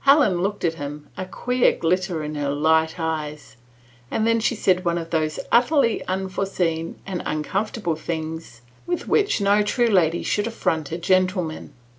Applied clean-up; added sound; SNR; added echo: none; none; none; none.